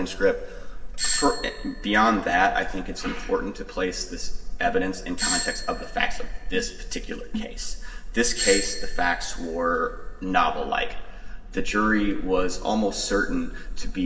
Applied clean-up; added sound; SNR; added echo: none; Doorbell; 9 dB; reverberation time 1.5 s.